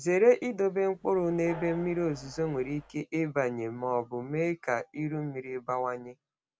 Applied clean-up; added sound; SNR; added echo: none; Train; 18 dB; none.